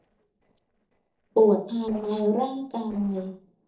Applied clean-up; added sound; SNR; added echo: neural separator model SepFormer DNS4.